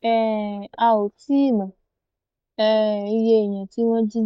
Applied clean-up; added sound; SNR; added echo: neural mask model DeepFilterNet 3.